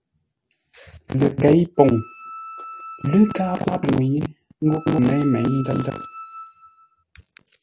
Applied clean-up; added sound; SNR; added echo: none; Wind instrument, woodwind instrument; 17 dB; none.